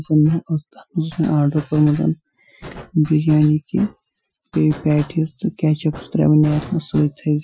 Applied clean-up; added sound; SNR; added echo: classical method Wiener filter.